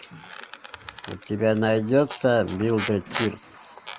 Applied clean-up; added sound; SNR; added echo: none; Squeak; 12 dB; none.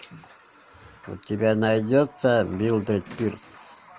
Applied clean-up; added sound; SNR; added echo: none; none; none; none.